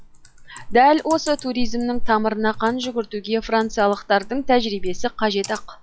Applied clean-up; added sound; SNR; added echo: classical method log-MMSE.